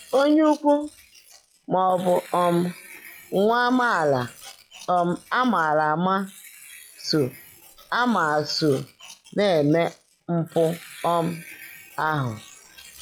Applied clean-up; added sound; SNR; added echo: classical method log-MMSE.